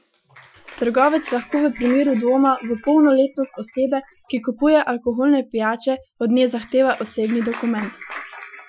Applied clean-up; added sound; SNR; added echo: classical method Wiener filter.